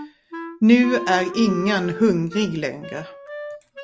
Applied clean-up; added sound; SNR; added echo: none; Wind instrument, woodwind instrument; 12 dB; none.